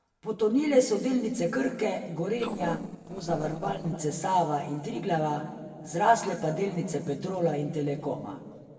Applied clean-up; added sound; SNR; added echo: neural separator model SepFormer DNS4.